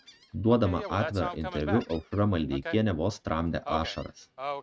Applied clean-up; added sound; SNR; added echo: neural mask model RNNoise.